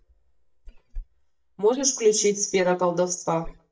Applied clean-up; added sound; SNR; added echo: neural mask model DeepFilterNet 3.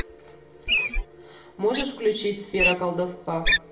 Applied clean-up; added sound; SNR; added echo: none; Wild animals; 0 dB; reverberation time 0.6 s.